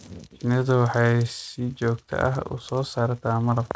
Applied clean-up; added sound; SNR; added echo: neural mask model RNNoise.